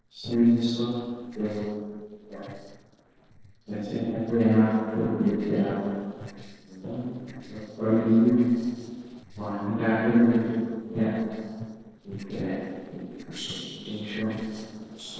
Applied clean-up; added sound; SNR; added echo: neural separator model SepFormer DNS4.